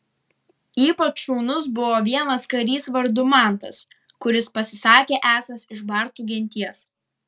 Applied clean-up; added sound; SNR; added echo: none; none; none; none.